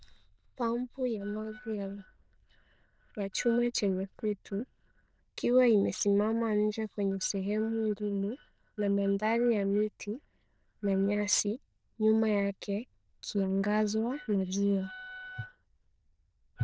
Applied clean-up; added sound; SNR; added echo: neural diffusion model UNIVERSE++.